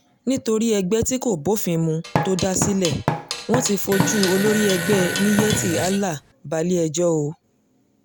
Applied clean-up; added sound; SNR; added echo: none; Fart + Drum kit; 4 dB; none.